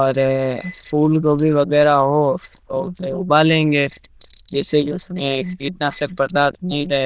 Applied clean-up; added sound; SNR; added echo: neural diffusion model UNIVERSE++.